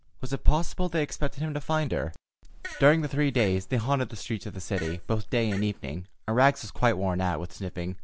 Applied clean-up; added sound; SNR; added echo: none; Fart; 19 dB; none.